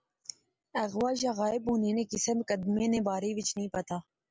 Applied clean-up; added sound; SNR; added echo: none; none; none; none.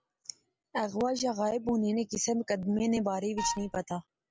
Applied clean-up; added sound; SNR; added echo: none; Wind instrument, woodwind instrument; 5 dB; none.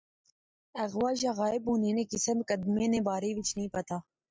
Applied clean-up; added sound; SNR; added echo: neural mask model DeepFilterNet 3.